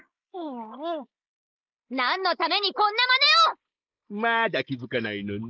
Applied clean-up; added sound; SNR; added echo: neural mask model Resemble Enhance denoiser.